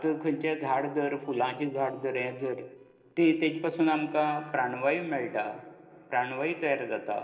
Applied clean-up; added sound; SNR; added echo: neural separator model SepFormer DNS4.